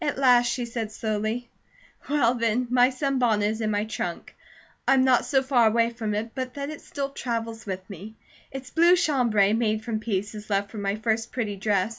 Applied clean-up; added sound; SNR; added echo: none; none; none; none.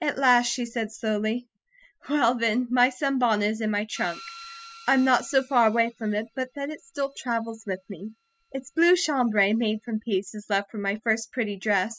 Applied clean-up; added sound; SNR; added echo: classical method spectral subtraction.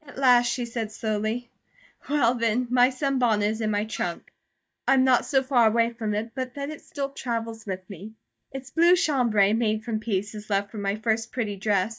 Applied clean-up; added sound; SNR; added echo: neural mask model DeepFilterNet 3.